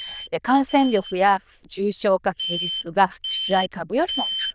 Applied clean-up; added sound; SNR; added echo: neural diffusion model UNIVERSE++.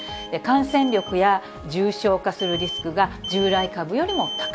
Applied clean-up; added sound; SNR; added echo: none; Alarm; 11 dB; none.